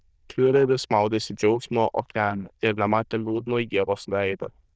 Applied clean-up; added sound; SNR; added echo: neural diffusion model UNIVERSE++.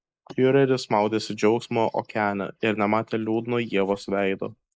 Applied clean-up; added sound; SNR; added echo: neural mask model Resemble Enhance denoiser.